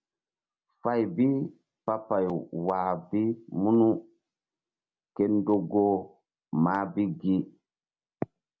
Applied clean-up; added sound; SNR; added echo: none; none; none; none.